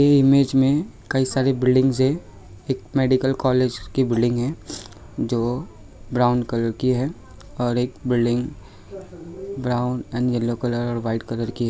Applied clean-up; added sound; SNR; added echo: none; none; none; none.